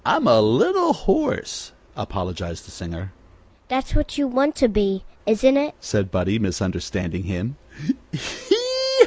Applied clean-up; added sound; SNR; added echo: none; none; none; none.